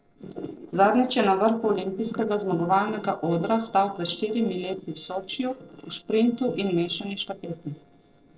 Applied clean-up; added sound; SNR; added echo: neural separator model SepFormer DNS4.